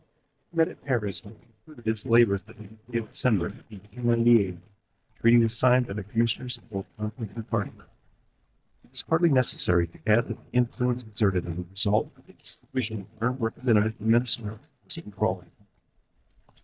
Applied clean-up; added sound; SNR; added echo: neural mask model DeepFilterNet 3.